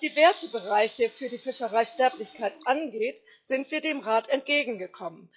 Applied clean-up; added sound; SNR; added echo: classical method log-MMSE.